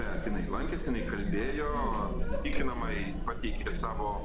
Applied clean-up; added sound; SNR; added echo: none; Chatter; -3 dB; none.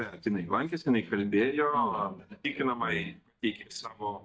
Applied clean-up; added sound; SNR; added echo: neural mask model DeepFilterNet 3.